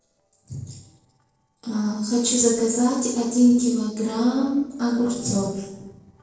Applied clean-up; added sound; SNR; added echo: neural separator model SepFormer DNS4.